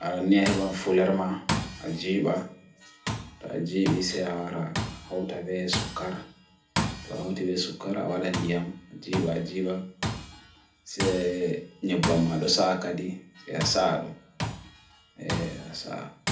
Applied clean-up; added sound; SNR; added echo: none; Tools; 7 dB; reverberation time 0.3 s.